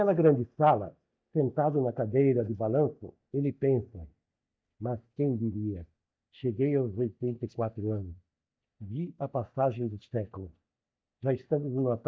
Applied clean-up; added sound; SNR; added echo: neural mask model DeepFilterNet 3.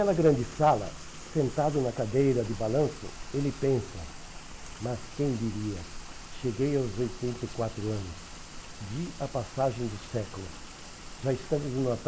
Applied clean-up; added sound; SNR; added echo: none; Rain; 12 dB; none.